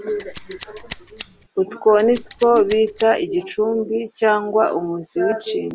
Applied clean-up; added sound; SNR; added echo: none; Scissors; 12 dB; none.